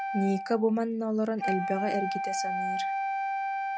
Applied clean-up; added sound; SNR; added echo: none; Wind instrument, woodwind instrument; 1 dB; none.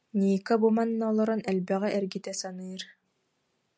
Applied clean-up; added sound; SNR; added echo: none; none; none; none.